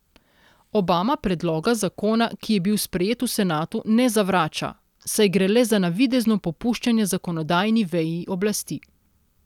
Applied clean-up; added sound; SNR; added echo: none; none; none; none.